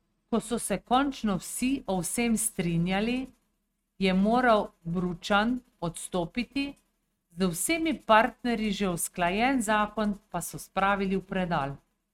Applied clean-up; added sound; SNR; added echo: neural mask model RNNoise.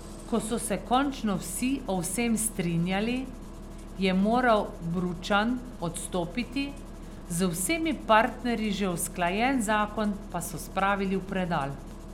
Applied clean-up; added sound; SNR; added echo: none; Engine starting; 13 dB; none.